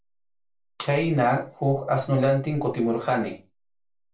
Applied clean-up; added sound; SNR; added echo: none; none; none; reverberation time 0.3 s.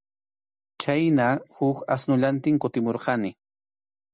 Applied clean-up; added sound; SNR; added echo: none; none; none; none.